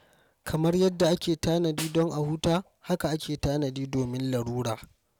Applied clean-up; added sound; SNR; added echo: none; Snare drum; 14 dB; none.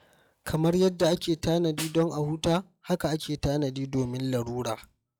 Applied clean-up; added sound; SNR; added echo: classical method log-MMSE.